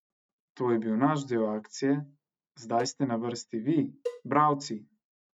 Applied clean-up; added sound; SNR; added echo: neural mask model RNNoise.